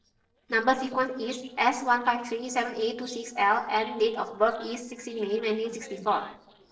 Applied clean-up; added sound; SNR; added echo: neural separator model SepFormer DNS4.